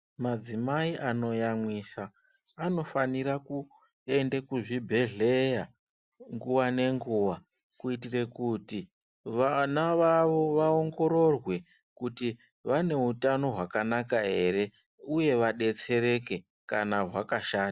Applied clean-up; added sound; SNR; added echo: none; none; none; none.